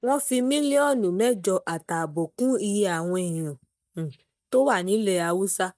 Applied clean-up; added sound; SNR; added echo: neural mask model DeepFilterNet 3.